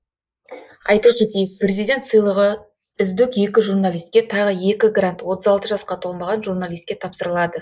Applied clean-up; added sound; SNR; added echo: neural mask model Resemble Enhance denoiser.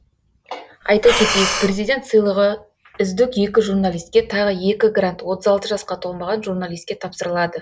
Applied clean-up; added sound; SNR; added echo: none; Breathing; 3 dB; none.